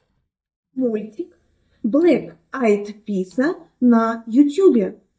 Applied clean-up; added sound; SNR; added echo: neural mask model DeepFilterNet 3.